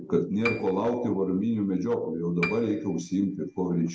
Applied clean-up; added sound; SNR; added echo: none; Piano; 13 dB; none.